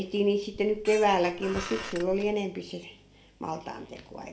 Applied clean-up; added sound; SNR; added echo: none; Squeak; 12 dB; reverberation time 0.9 s.